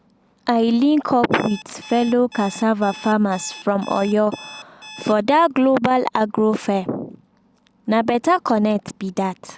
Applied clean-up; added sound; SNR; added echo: none; Alarm; 19 dB; none.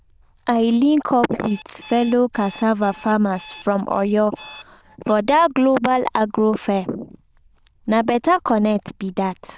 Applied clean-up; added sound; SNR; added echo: neural diffusion model UNIVERSE++.